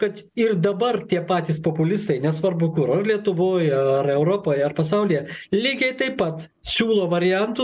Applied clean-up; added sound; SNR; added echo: none; none; none; none.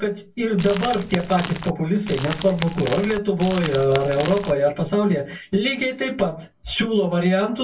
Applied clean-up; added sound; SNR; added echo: none; Crumpling, crinkling / Crackle; 11 dB; reverberation time 0.1 s.